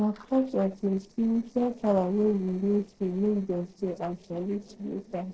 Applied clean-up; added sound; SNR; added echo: neural separator model SepFormer DNS4.